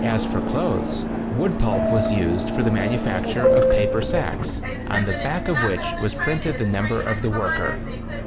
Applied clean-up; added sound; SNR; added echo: none; Subway, metro, underground; -1 dB; none.